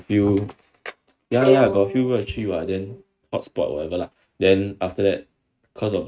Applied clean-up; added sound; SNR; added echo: neural mask model RNNoise.